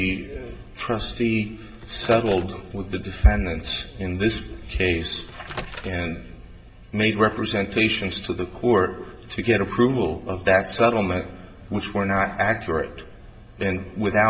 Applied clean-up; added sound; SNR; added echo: none; Microwave oven; 15 dB; reverberation time 2.2 s.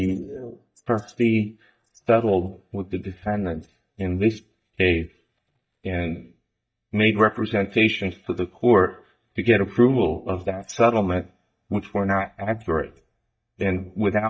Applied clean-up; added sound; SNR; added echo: neural mask model DeepFilterNet 3.